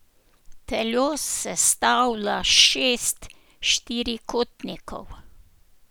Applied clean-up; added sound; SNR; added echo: none; none; none; none.